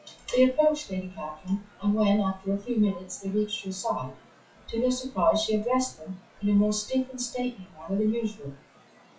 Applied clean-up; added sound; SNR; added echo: classical method WPE with log-MMSE.